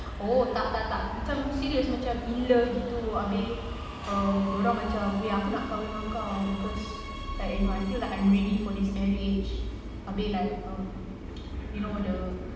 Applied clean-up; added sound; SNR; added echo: none; Subway, metro, underground; 9 dB; reverberation time 1.2 s.